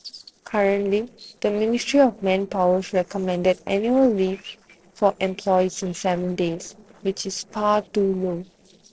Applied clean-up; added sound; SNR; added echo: neural separator model SepFormer DNS4.